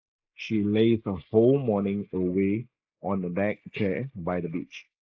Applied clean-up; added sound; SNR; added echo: neural mask model Resemble Enhance denoiser.